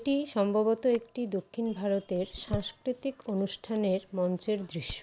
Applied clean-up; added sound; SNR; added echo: none; Chewing, mastication; 16 dB; none.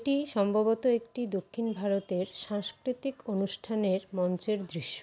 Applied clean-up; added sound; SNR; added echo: none; none; none; none.